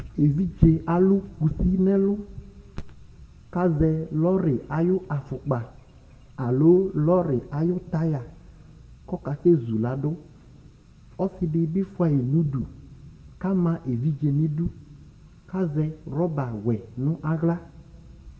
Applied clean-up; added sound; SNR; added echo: none; none; none; reverberation time 1.4 s.